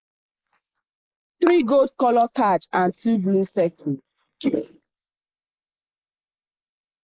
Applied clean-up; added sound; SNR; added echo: neural mask model Resemble Enhance denoiser.